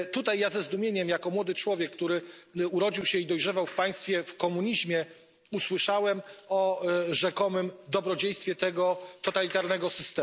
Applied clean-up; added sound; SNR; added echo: none; none; none; none.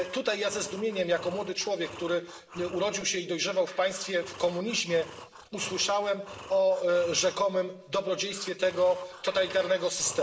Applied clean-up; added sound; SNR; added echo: none; Breathing; 18 dB; reverberation time 0.7 s.